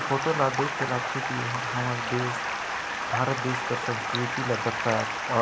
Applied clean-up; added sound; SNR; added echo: none; Stream; 0 dB; none.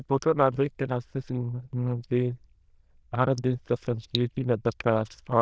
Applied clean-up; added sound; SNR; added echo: neural diffusion model UNIVERSE++.